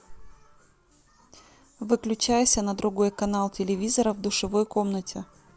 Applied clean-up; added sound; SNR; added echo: none; none; none; none.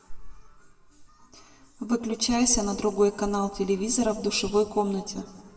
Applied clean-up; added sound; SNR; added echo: none; none; none; reverberation time 1.2 s.